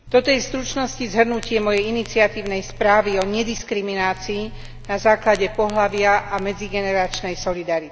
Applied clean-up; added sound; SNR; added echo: none; Crackle; 15 dB; none.